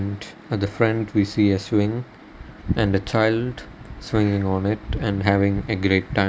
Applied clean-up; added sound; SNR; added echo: none; none; none; none.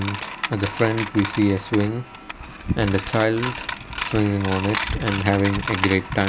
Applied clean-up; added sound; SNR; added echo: none; Coin (dropping); 7 dB; none.